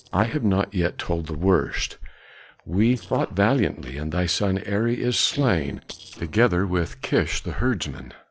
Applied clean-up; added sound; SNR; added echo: neural separator model SepFormer DNS4.